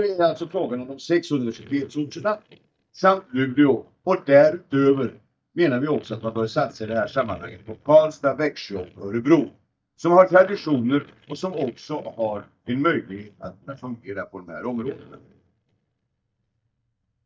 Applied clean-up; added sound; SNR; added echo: neural mask model DeepFilterNet 3.